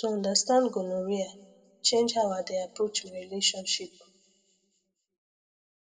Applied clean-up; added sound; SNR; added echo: none; none; none; reverberation time 1.0 s.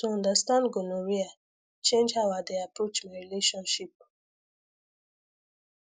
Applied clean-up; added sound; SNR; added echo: none; none; none; none.